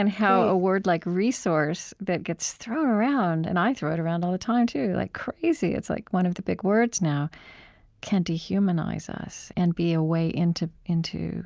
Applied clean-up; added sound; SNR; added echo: none; none; none; none.